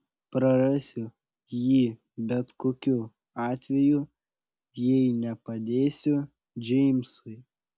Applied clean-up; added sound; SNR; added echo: none; none; none; none.